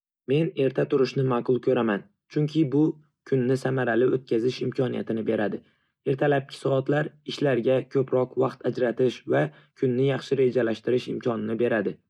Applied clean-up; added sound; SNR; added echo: none; none; none; none.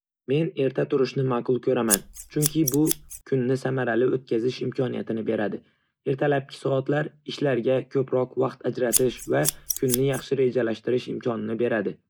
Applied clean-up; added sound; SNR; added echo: none; Scissors; 4 dB; none.